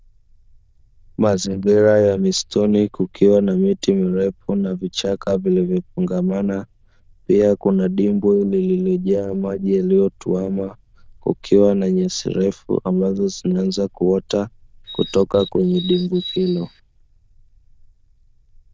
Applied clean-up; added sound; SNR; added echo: neural diffusion model UNIVERSE++.